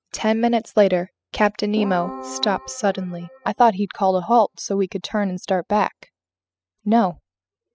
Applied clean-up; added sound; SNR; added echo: classical method spectral subtraction.